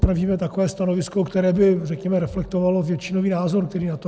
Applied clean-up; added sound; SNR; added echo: none; none; none; none.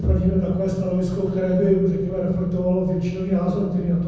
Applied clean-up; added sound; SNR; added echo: none; Motor vehicle (road); 19 dB; reverberation time 1.1 s.